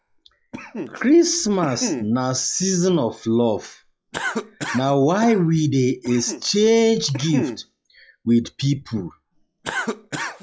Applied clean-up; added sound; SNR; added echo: classical method log-MMSE.